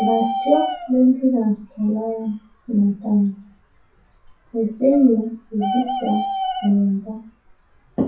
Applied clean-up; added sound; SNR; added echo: classical method WPE with log-MMSE.